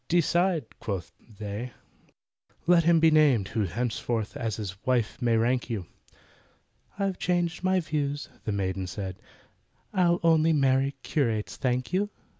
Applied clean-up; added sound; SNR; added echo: none; none; none; none.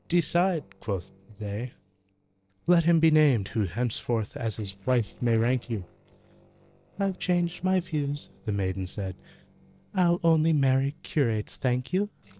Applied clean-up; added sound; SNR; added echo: neural separator model SepFormer DNS4.